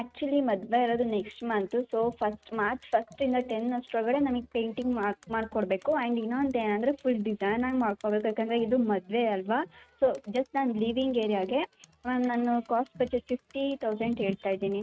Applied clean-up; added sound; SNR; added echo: neural mask model RNNoise.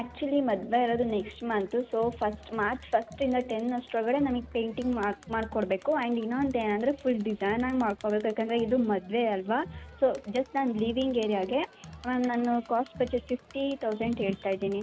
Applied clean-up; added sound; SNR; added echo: none; Crowd; 20 dB; none.